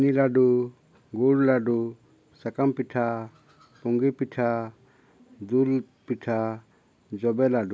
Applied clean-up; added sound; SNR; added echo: none; none; none; none.